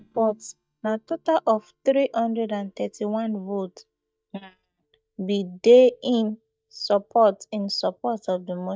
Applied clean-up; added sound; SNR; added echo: neural mask model DeepFilterNet 3.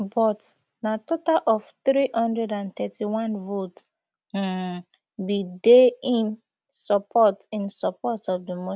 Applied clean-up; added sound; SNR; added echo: none; none; none; none.